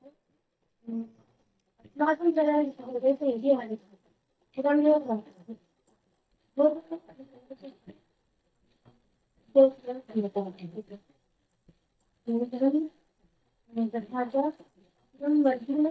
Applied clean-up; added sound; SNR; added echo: neural mask model DeepFilterNet 3.